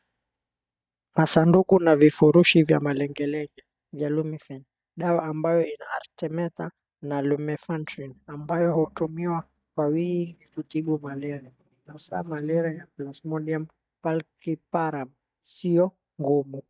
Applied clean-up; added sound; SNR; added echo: neural mask model DeepFilterNet 3.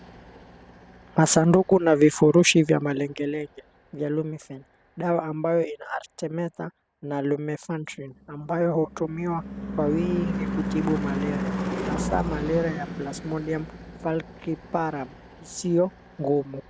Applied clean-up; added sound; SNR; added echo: none; Car passing by / Engine / Truck; 9 dB; none.